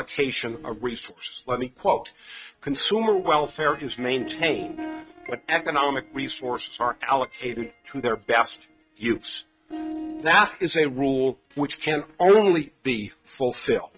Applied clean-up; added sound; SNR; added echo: neural mask model RNNoise.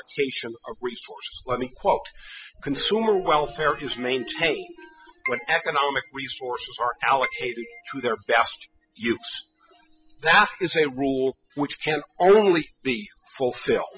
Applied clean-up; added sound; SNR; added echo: classical method spectral subtraction.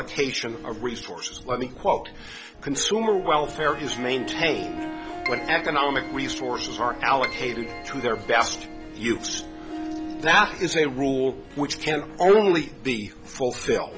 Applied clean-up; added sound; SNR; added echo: none; Harp + Keyboard (musical); 12 dB; none.